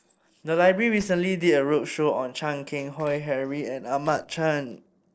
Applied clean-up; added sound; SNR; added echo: neural separator model SepFormer DNS4.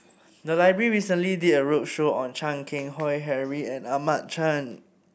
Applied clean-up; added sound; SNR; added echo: none; none; none; none.